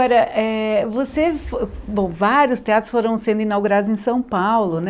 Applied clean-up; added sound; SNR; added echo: none; Wind; 16 dB; none.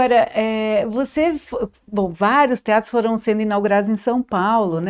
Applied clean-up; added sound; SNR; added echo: neural mask model RNNoise.